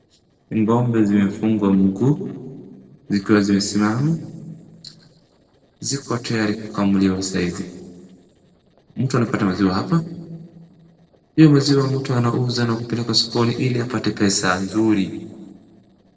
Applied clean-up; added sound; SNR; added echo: neural separator model SepFormer DNS4.